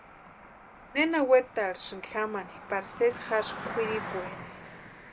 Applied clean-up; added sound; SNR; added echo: none; Cricket; 12 dB; none.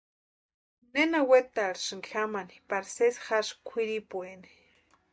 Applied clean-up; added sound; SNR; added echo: none; none; none; none.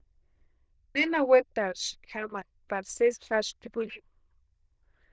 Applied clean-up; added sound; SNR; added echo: neural diffusion model UNIVERSE++.